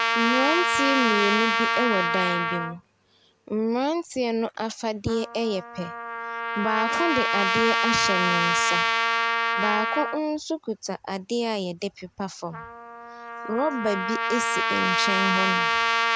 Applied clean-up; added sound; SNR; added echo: none; Trumpet; -2 dB; none.